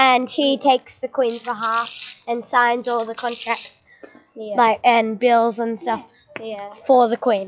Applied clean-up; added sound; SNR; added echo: classical method log-MMSE.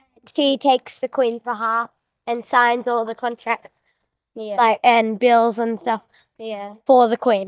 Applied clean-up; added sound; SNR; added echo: neural mask model DeepFilterNet 3.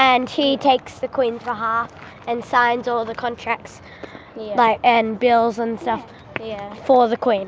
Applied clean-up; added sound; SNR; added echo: none; none; none; none.